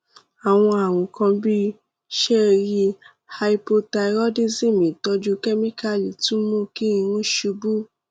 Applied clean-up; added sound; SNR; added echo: none; none; none; none.